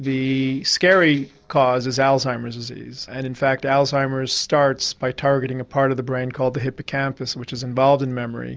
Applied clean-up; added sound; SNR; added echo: neural separator model SepFormer DNS4.